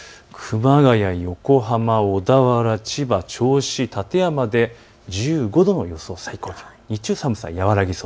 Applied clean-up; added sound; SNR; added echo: none; none; none; none.